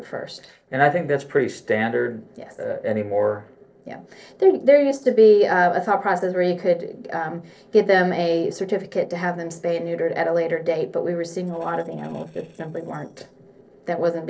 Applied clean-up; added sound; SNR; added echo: neural separator model SepFormer DNS4.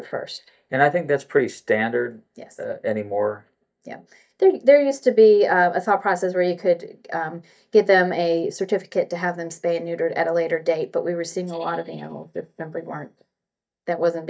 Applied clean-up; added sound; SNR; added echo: neural mask model DeepFilterNet 3.